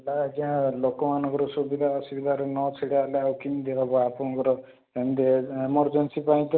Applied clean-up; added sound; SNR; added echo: none; none; none; none.